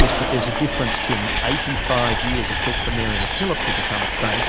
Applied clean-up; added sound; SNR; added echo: none; Train + Wind; -4 dB; none.